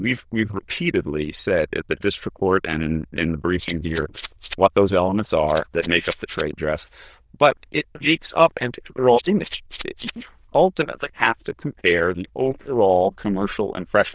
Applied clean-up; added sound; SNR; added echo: neural diffusion model UNIVERSE++.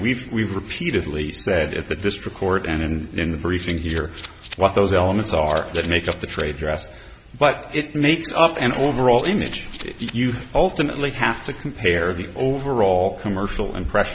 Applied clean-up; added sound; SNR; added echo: none; Rattle (instrument); 2 dB; none.